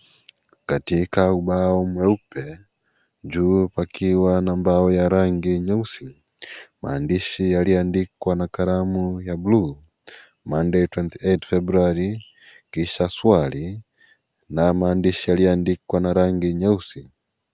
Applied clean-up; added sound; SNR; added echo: none; none; none; none.